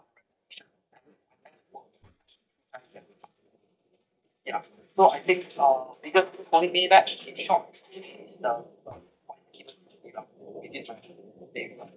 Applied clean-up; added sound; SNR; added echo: neural mask model DeepFilterNet 3.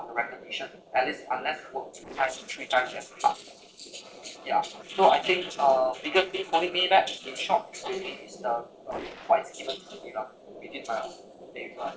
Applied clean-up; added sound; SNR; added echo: neural separator model SepFormer DNS4.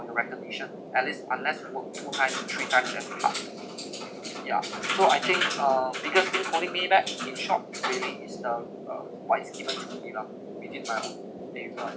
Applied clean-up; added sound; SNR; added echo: none; none; none; none.